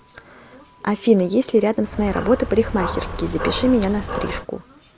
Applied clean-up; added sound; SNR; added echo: none; Dog; 7 dB; none.